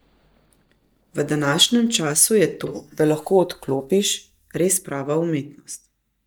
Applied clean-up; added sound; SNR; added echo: neural mask model DeepFilterNet 3.